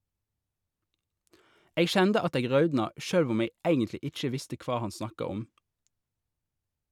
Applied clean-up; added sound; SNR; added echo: none; none; none; none.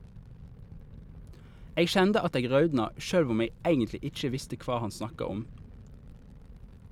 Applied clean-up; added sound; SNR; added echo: none; Fire; 17 dB; none.